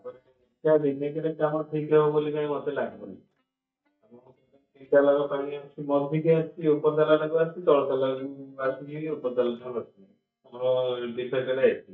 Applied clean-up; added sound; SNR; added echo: neural mask model DeepFilterNet 3.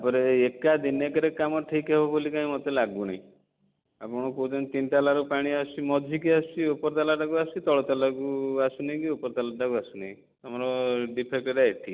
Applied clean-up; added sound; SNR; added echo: none; none; none; none.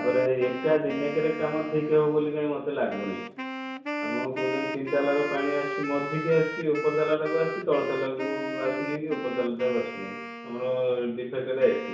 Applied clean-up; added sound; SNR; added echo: none; Wind instrument, woodwind instrument; 8 dB; reverberation time 0.6 s.